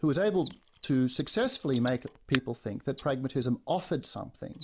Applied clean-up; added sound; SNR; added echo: none; Mechanisms; 14 dB; none.